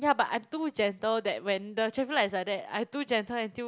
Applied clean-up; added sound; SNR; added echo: none; none; none; none.